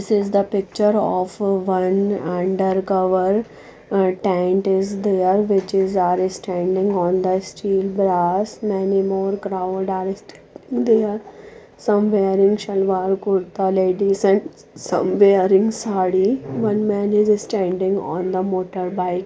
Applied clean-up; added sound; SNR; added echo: none; none; none; none.